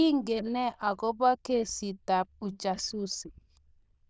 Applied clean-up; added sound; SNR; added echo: neural diffusion model UNIVERSE++.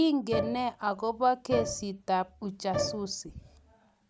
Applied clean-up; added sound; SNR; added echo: none; Bowed string instrument; 6 dB; none.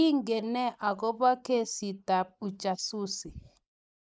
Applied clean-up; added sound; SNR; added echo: neural mask model Resemble Enhance denoiser.